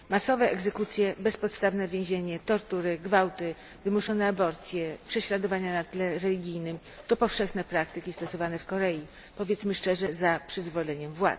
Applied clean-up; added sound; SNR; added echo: none; none; none; none.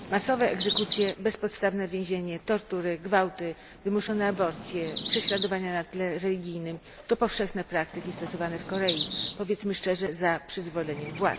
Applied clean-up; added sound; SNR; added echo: none; Chirp, tweet; 9 dB; none.